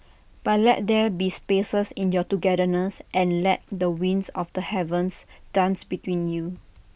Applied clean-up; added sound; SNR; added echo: none; none; none; none.